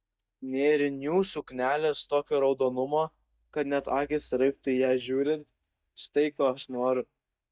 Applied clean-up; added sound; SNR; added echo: neural mask model DeepFilterNet 3.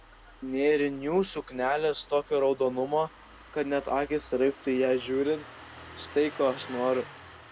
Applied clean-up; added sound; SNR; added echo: none; Engine starting; 19 dB; none.